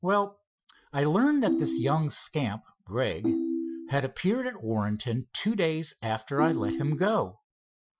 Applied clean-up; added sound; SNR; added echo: classical method Wiener filter.